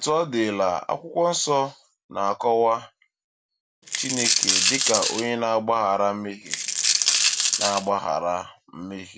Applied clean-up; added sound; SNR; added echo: none; Coin (dropping); -3 dB; none.